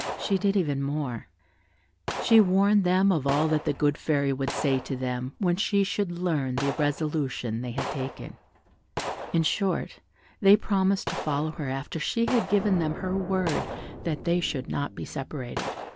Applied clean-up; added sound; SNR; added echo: none; Explosion + Gunshot, gunfire; 11 dB; none.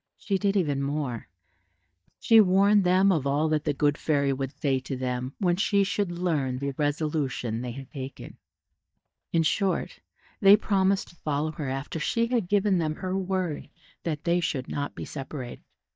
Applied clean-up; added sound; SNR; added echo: neural mask model DeepFilterNet 3.